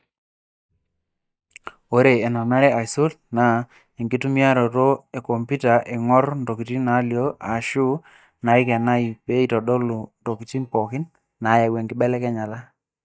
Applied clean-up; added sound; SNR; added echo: neural mask model DeepFilterNet 3.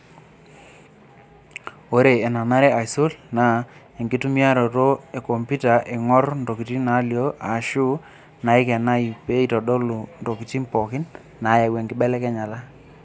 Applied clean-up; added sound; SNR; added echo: none; none; none; none.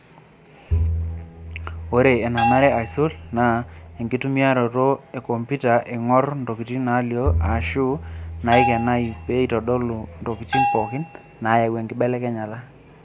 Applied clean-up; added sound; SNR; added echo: none; Bowed string instrument + Bell; 4 dB; none.